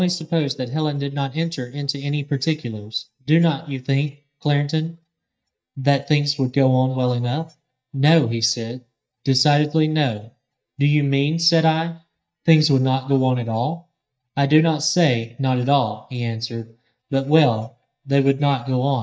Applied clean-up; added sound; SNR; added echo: neural mask model DeepFilterNet 3.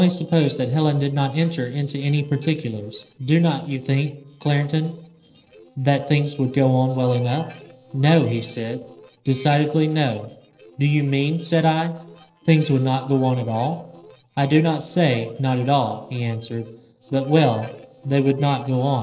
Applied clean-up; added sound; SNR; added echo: neural separator model SepFormer DNS4.